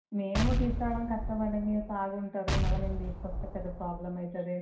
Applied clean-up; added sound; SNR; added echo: none; Explosion; -1 dB; reverberation time 0.5 s.